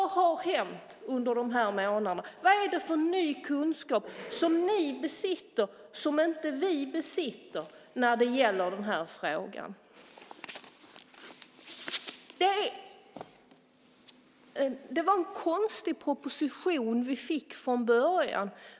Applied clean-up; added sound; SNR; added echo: none; none; none; none.